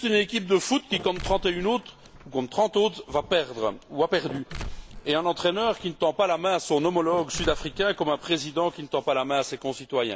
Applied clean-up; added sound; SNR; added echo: none; Mechanisms; 15 dB; none.